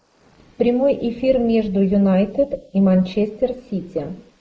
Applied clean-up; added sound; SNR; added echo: neural mask model Resemble Enhance denoiser.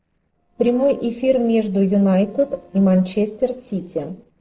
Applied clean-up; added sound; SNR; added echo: neural separator model SepFormer DNS4.